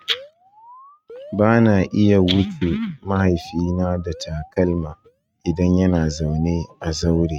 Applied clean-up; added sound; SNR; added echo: neural mask model RNNoise.